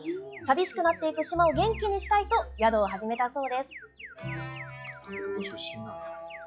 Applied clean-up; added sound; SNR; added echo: classical method log-MMSE.